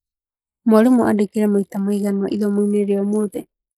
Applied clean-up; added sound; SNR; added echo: neural mask model Resemble Enhance denoiser.